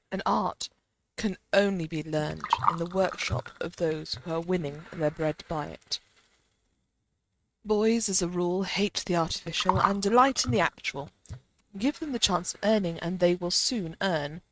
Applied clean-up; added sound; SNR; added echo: neural mask model RNNoise.